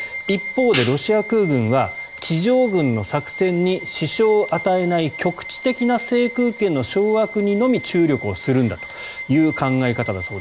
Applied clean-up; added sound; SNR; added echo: none; Bowed string instrument + Hi-hat; 13 dB; none.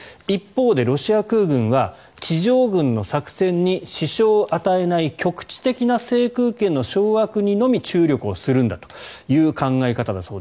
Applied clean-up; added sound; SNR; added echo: none; none; none; none.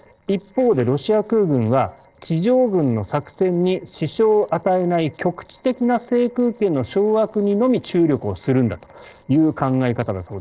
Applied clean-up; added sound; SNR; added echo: neural separator model SepFormer DNS4.